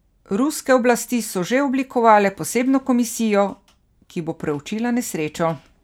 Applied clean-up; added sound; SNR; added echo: none; none; none; none.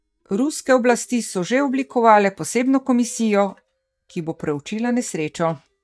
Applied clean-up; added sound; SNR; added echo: neural mask model DeepFilterNet 3.